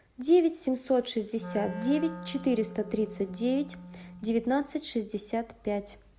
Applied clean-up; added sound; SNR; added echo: none; Wind instrument, woodwind instrument; 13 dB; none.